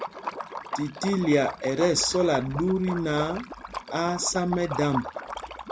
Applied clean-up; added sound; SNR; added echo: none; Liquid; 9 dB; none.